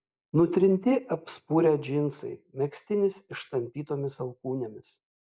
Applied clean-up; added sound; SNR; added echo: none; none; none; none.